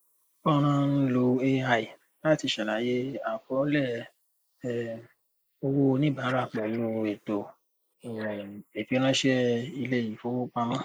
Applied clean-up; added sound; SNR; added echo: neural mask model Resemble Enhance denoiser.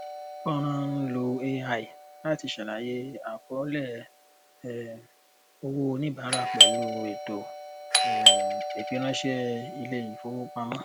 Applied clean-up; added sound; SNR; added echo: none; Doorbell; -3 dB; none.